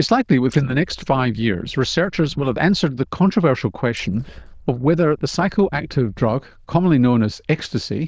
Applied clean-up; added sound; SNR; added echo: neural diffusion model UNIVERSE++.